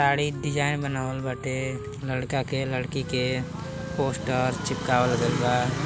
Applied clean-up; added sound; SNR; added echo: none; Wind instrument, woodwind instrument; 16 dB; none.